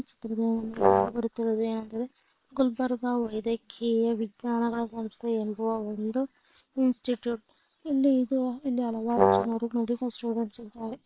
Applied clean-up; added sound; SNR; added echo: neural separator model SepFormer WHAM!.